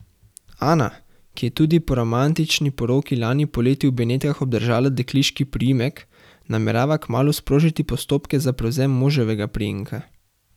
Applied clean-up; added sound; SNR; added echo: none; none; none; none.